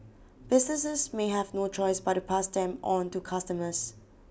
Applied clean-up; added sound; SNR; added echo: none; none; none; none.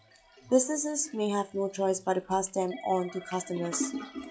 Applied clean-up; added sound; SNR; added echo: classical method log-MMSE.